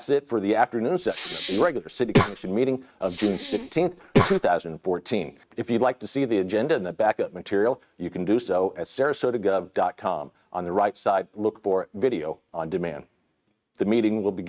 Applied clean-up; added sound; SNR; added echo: neural mask model RNNoise.